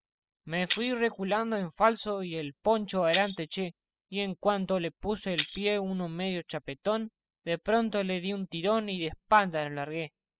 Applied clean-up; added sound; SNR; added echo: classical method spectral subtraction.